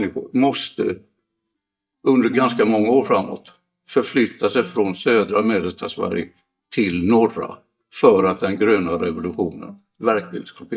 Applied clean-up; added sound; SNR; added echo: neural mask model DeepFilterNet 3.